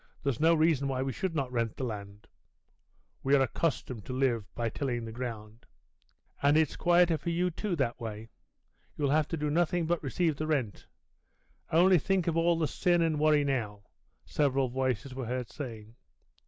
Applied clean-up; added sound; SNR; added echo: none; none; none; none.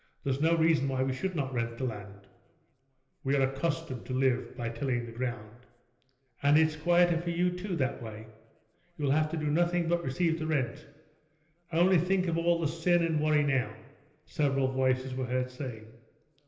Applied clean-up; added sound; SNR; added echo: none; none; none; reverberation time 1.4 s.